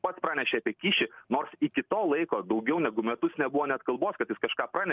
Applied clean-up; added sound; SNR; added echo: none; none; none; none.